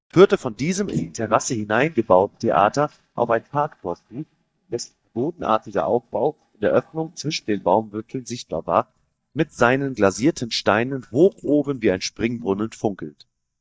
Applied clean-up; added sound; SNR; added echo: neural mask model DeepFilterNet 3.